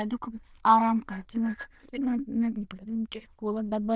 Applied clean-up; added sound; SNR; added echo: neural diffusion model UNIVERSE++.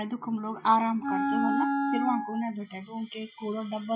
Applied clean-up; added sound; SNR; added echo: classical method Wiener filter.